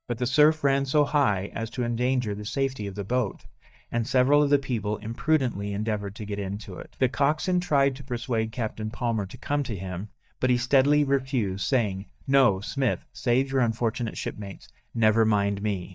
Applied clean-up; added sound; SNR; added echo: neural mask model DeepFilterNet 3.